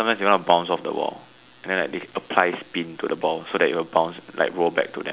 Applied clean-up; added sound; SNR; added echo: none; none; none; none.